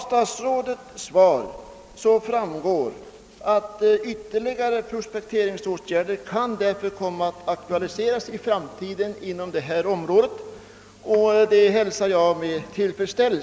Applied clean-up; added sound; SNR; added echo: none; none; none; none.